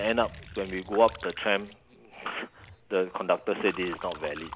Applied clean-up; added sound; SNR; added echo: none; Liquid; 16 dB; none.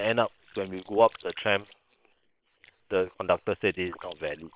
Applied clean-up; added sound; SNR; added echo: neural separator model SepFormer WHAM!.